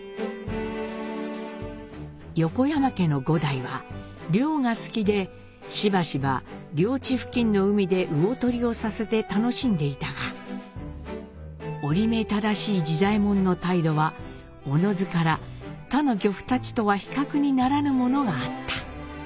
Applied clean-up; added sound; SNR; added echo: none; none; none; none.